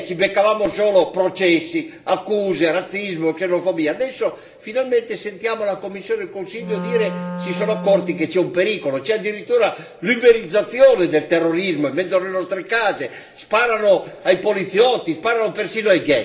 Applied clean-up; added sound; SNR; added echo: none; Wind instrument, woodwind instrument; 10 dB; reverberation time 1.3 s.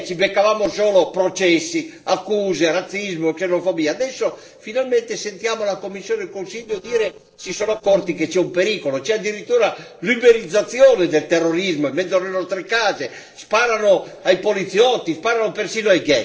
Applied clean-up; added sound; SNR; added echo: neural separator model SepFormer DNS4.